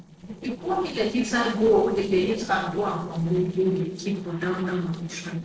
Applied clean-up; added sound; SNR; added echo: neural separator model SepFormer DNS4.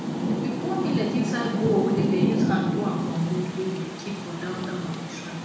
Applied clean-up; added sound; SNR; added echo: none; Rain; -1 dB; reverberation time 1.0 s.